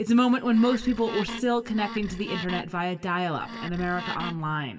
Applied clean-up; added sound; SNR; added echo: none; Wood; 12 dB; reverberation time 1.3 s.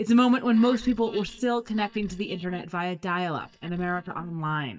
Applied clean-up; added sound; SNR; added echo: neural mask model DeepFilterNet 3.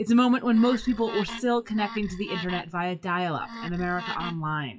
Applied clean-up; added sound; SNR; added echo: classical method WPE with log-MMSE.